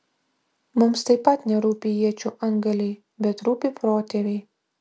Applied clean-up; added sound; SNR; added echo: none; none; none; none.